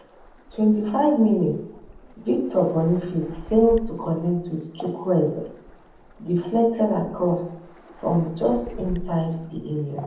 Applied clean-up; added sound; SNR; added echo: none; Waves, surf; 16 dB; reverberation time 0.8 s.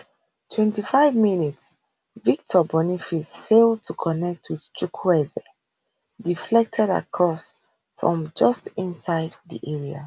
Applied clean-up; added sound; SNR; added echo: none; none; none; none.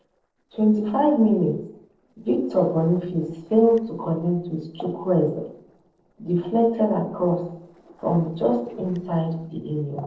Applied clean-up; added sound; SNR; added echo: neural separator model SepFormer DNS4.